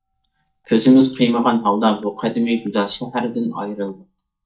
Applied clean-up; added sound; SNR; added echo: neural mask model DeepFilterNet 3.